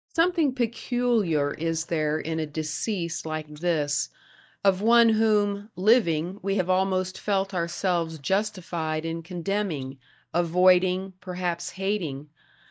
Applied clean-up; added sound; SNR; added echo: neural mask model DeepFilterNet 3.